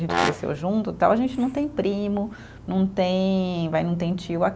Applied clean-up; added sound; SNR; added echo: none; Brass instrument; 5 dB; none.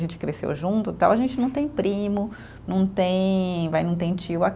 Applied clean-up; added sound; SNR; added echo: none; none; none; none.